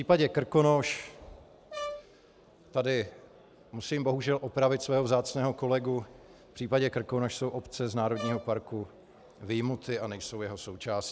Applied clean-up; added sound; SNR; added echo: none; Brass instrument; 12 dB; none.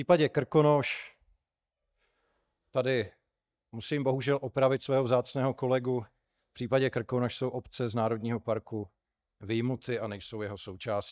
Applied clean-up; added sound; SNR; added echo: neural mask model DeepFilterNet 3.